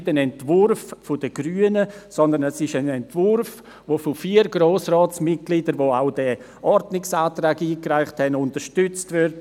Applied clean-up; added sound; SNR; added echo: none; none; none; none.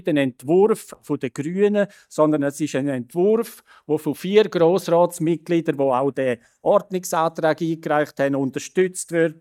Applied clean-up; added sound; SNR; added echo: neural mask model DeepFilterNet 3.